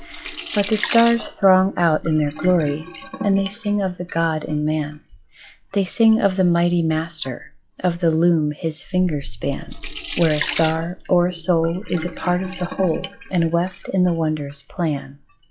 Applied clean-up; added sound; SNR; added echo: classical method log-MMSE.